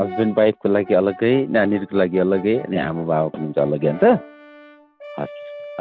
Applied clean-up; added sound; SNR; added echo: none; Brass instrument; 17 dB; none.